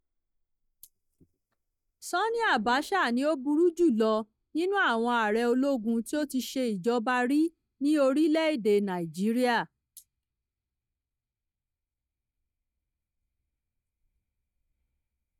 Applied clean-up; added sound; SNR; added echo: neural mask model DeepFilterNet 3.